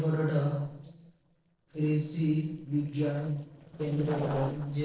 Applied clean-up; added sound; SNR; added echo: neural separator model SepFormer DNS4.